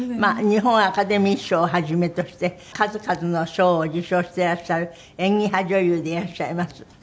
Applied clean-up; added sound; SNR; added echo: none; none; none; none.